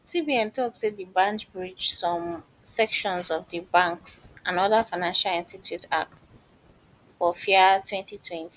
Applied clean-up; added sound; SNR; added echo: none; none; none; none.